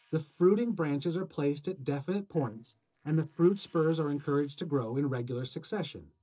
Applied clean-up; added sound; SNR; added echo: neural separator model SepFormer DNS4.